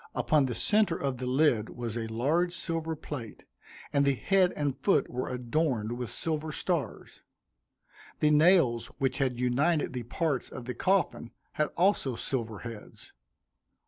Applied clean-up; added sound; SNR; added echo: none; none; none; none.